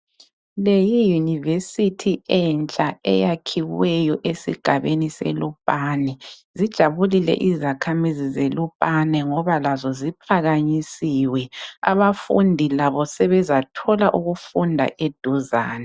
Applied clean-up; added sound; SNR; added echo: none; none; none; none.